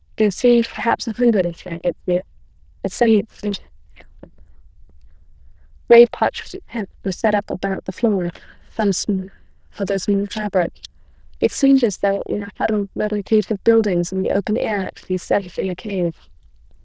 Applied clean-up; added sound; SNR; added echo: neural diffusion model UNIVERSE++.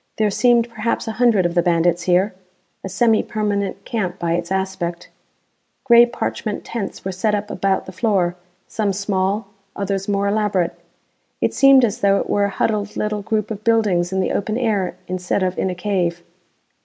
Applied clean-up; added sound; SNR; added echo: none; none; none; none.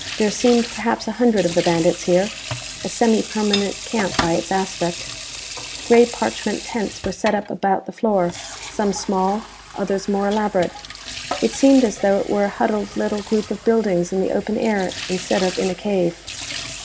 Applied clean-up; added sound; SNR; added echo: none; Sink (filling or washing) / Water tap, faucet; 11 dB; none.